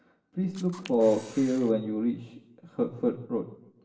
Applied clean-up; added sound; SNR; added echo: none; Camera; 19 dB; reverberation time 0.7 s.